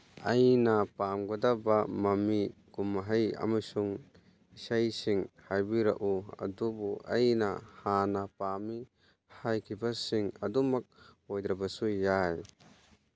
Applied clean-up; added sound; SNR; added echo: none; none; none; none.